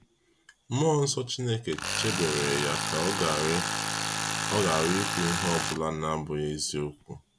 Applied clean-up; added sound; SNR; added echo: none; Tools; 2 dB; none.